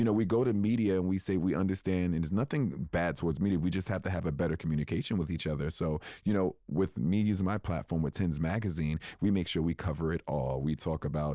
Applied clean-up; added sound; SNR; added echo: none; none; none; none.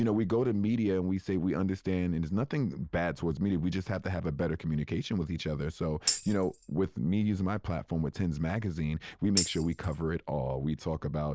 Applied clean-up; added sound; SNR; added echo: none; Tambourine; 6 dB; none.